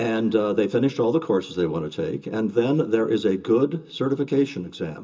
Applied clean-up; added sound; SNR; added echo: none; none; none; reverberation time 0.2 s.